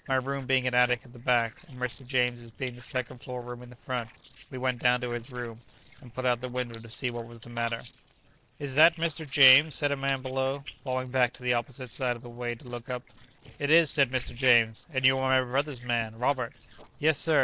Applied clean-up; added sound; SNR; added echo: neural separator model SepFormer DNS4.